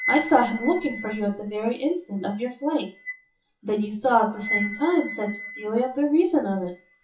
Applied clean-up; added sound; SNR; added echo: classical method WPE with log-MMSE.